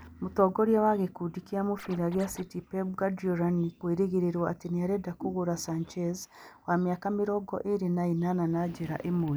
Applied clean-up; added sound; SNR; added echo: none; Scratching (performance technique); 18 dB; none.